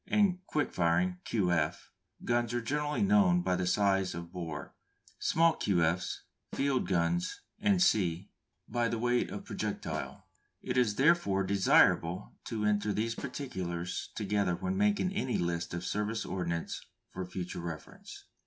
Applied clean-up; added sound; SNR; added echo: none; Snare drum; 20 dB; none.